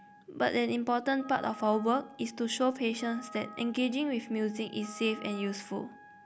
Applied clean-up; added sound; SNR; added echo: none; Wind instrument, woodwind instrument + Wind instrument, woodwind instrument; 19 dB; none.